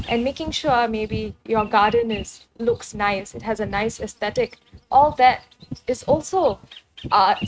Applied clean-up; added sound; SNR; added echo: neural mask model RNNoise.